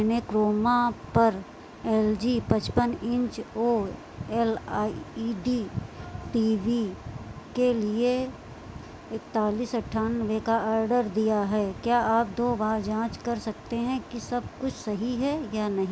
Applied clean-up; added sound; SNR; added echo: none; none; none; none.